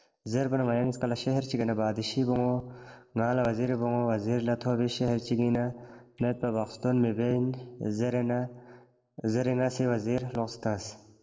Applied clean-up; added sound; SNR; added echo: neural separator model SepFormer DNS4.